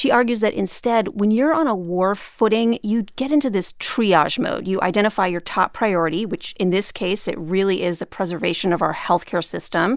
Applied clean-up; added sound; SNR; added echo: none; none; none; none.